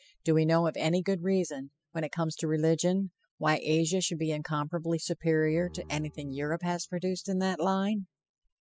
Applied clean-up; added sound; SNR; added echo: classical method spectral subtraction.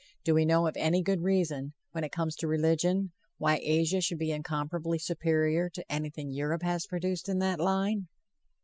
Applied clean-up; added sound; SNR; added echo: none; none; none; none.